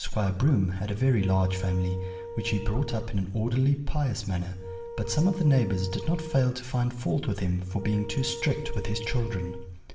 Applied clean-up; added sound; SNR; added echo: none; Wind instrument, woodwind instrument; 14 dB; reverberation time 0.8 s.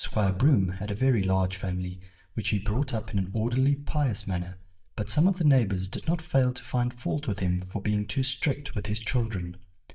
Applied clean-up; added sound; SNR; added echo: neural mask model DeepFilterNet 3.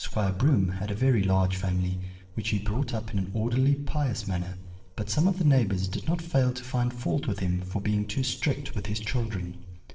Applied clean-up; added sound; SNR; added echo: neural separator model SepFormer DNS4.